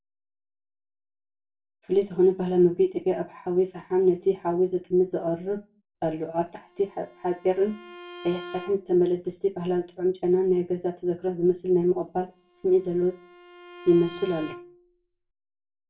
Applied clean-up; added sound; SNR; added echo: none; Bowed string instrument; 19 dB; reverberation time 0.2 s.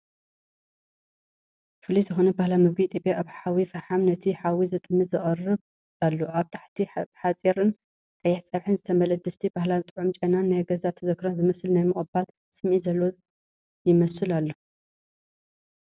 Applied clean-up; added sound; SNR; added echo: none; none; none; none.